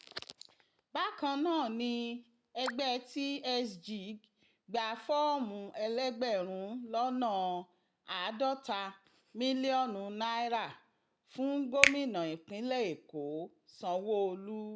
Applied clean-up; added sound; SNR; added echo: none; Finger snapping; 0 dB; none.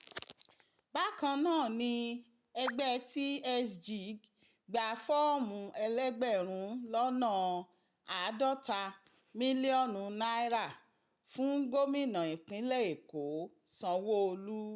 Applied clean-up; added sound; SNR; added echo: none; none; none; none.